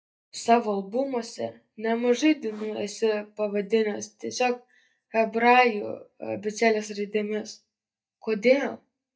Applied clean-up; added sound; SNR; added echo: neural mask model DeepFilterNet 3.